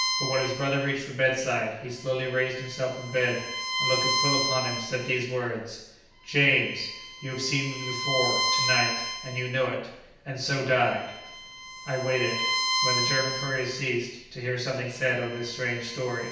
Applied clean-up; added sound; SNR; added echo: none; Bowed string instrument; 3 dB; reverberation time 0.9 s.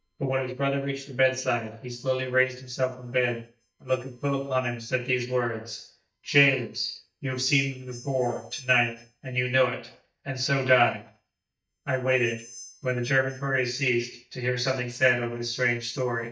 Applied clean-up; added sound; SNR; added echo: neural mask model DeepFilterNet 3.